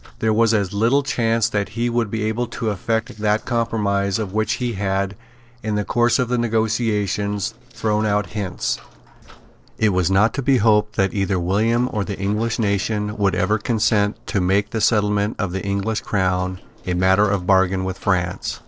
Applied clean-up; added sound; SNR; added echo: neural separator model SepFormer DNS4.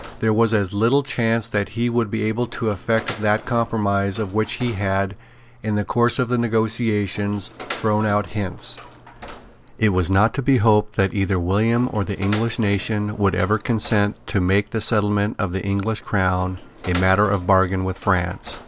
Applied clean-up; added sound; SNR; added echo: none; Door; 19 dB; none.